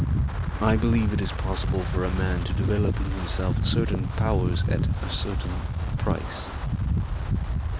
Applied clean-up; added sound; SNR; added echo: none; Wind; -4 dB; none.